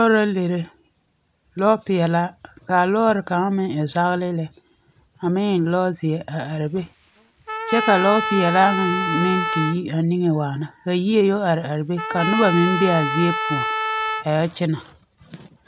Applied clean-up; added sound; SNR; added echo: none; Trumpet; 5 dB; none.